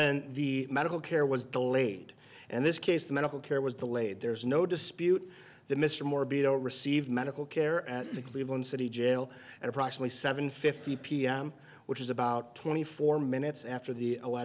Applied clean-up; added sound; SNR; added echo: none; none; none; none.